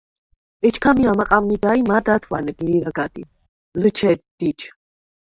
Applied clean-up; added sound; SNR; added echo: neural mask model DeepFilterNet 3.